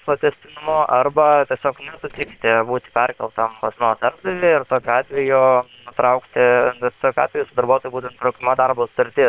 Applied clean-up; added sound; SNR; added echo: neural separator model SepFormer WHAM!.